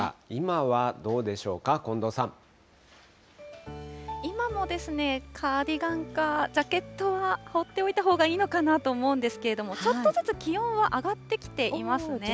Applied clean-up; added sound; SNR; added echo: none; none; none; none.